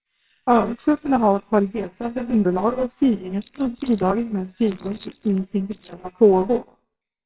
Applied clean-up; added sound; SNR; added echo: neural separator model SepFormer WHAMR!.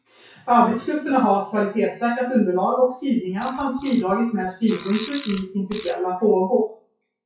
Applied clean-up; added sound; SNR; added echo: classical method WPE with log-MMSE.